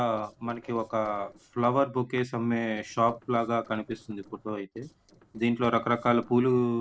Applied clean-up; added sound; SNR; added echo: neural separator model SepFormer DNS4.